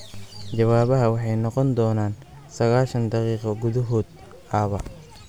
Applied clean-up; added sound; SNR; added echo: none; none; none; none.